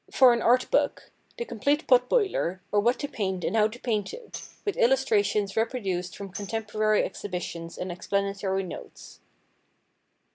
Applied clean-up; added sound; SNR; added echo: none; Tambourine; 20 dB; none.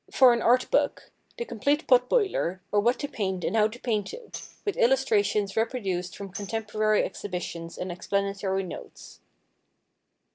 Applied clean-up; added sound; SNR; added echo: neural separator model SepFormer DNS4.